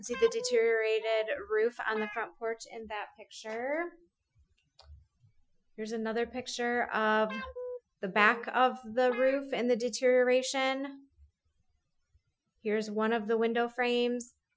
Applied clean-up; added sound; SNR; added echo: classical method Wiener filter.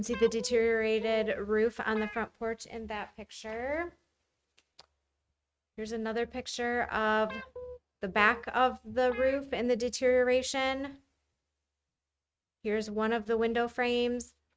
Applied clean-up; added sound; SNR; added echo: neural mask model RNNoise.